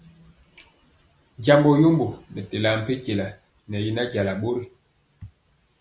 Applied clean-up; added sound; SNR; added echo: none; none; none; none.